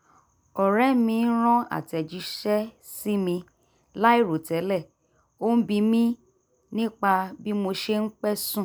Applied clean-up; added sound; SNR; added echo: none; none; none; none.